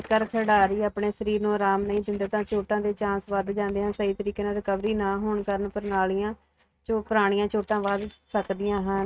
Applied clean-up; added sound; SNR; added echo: neural mask model RNNoise.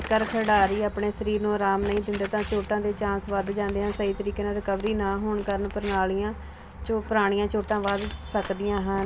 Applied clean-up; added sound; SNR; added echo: none; Crumpling, crinkling / Tearing; 14 dB; none.